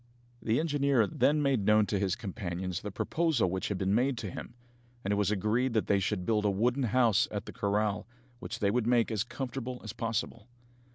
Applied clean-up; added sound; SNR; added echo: none; none; none; none.